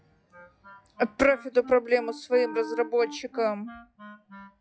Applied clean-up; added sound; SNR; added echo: classical method log-MMSE.